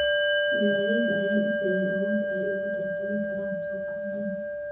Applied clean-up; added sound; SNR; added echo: none; Bell; -4 dB; reverberation time 0.5 s.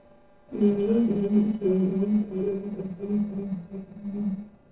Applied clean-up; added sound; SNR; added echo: neural separator model SepFormer DNS4.